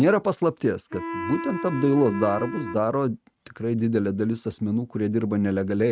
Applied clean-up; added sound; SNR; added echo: neural mask model RNNoise.